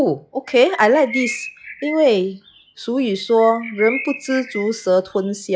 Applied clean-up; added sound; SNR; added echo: classical method log-MMSE.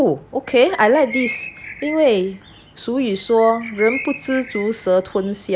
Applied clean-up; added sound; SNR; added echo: none; Bird; 14 dB; none.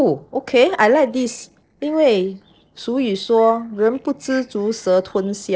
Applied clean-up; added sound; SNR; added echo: neural separator model SepFormer DNS4.